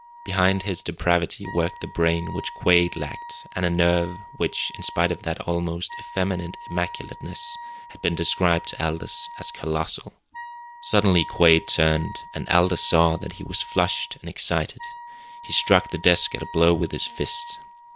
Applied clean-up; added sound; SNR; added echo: none; Wind instrument, woodwind instrument; 16 dB; none.